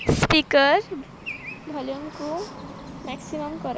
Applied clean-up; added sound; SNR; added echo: none; Traffic noise, roadway noise / Bird; 14 dB; none.